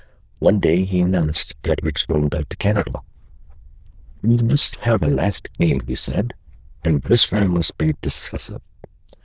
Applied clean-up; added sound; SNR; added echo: neural diffusion model UNIVERSE++.